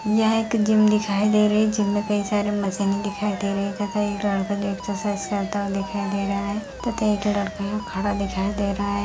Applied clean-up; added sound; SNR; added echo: none; Alarm; 14 dB; none.